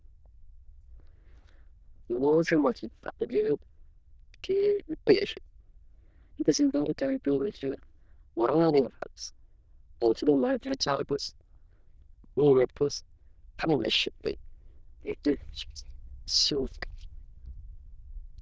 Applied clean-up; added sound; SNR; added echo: neural diffusion model UNIVERSE++.